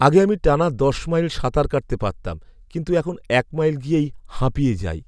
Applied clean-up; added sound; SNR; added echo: none; none; none; none.